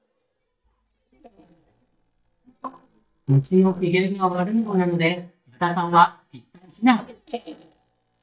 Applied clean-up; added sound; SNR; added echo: neural mask model DeepFilterNet 3.